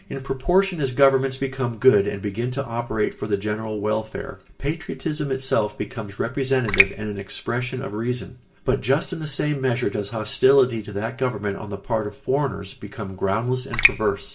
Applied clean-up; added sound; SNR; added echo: none; Raindrop; -1 dB; reverberation time 0.2 s.